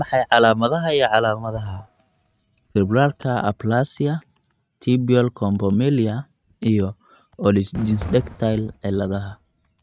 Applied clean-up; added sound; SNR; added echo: neural mask model RNNoise.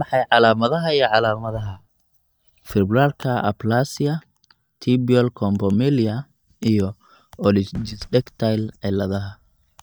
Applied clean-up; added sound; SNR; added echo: neural mask model DeepFilterNet 3.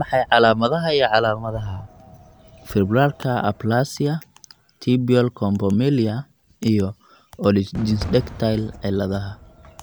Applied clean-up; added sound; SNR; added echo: none; Fireworks; 19 dB; none.